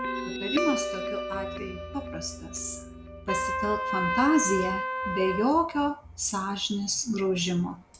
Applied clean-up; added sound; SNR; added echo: none; Trumpet + Guitar; 4 dB; none.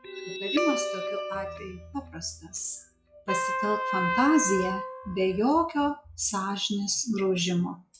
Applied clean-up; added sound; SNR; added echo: classical method log-MMSE.